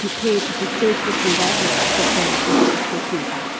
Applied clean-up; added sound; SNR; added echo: none; Rain; -4 dB; none.